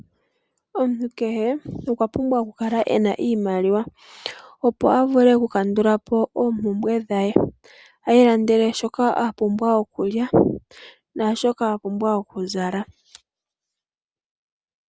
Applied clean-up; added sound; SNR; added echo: none; none; none; none.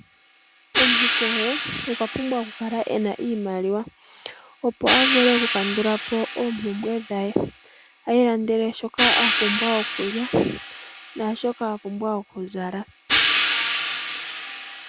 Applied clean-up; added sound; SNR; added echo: none; Hi-hat; -3 dB; none.